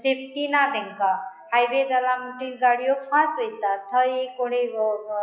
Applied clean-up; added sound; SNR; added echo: classical method log-MMSE.